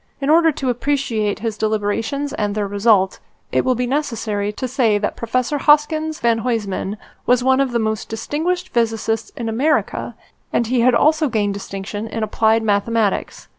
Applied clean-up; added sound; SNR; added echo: none; none; none; none.